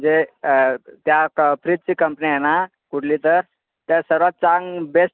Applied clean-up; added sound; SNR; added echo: none; none; none; none.